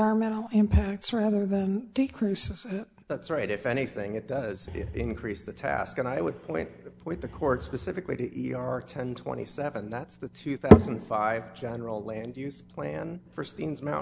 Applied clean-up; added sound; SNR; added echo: none; none; none; none.